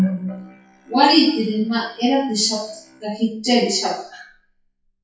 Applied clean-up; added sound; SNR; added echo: classical method WPE with log-MMSE.